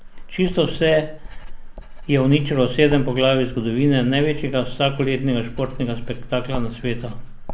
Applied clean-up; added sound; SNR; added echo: none; Writing; 9 dB; none.